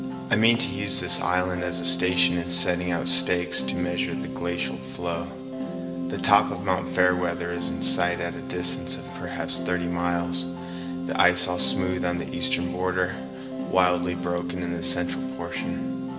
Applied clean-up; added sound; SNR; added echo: none; Piano; 4 dB; reverberation time 0.7 s.